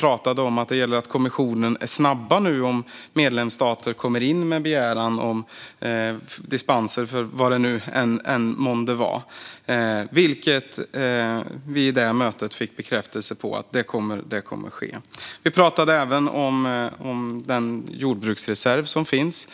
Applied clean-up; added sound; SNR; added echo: none; none; none; none.